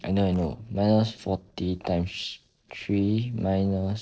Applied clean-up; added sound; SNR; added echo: neural separator model SepFormer DNS4.